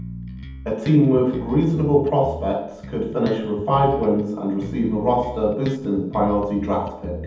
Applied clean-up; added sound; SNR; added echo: none; Bass guitar; 13 dB; reverberation time 0.8 s.